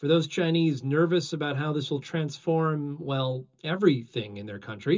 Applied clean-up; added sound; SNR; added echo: none; none; none; reverberation time 0.2 s.